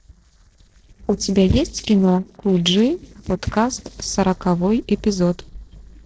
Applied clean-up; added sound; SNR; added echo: neural separator model SepFormer DNS4.